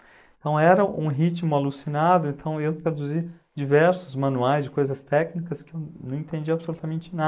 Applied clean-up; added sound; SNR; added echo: neural mask model Resemble Enhance denoiser.